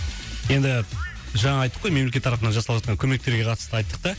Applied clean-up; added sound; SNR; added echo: none; none; none; none.